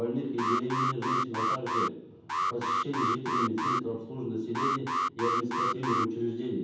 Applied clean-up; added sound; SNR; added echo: none; Alarm; -2 dB; reverberation time 0.9 s.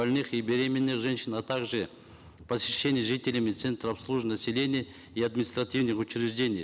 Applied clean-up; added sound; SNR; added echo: none; none; none; none.